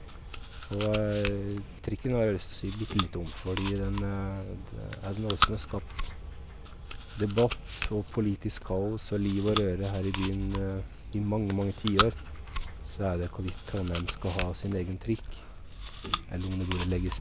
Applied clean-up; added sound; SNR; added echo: none; Chewing, mastication; 4 dB; none.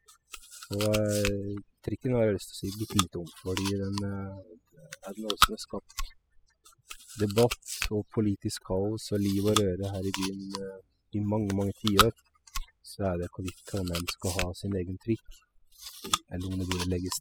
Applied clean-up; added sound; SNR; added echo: classical method spectral subtraction.